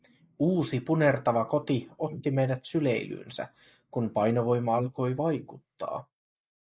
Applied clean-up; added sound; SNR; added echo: neural mask model Resemble Enhance denoiser.